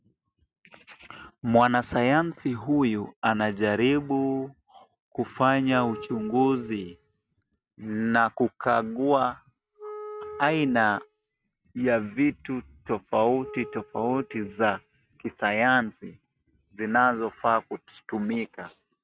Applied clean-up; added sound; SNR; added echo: neural mask model RNNoise.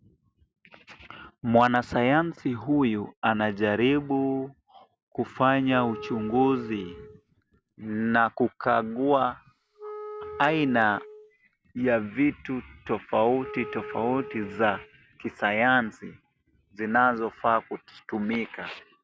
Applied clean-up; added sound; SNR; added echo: none; Wind instrument, woodwind instrument; 15 dB; none.